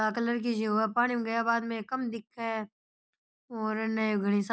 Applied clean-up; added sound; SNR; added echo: none; none; none; none.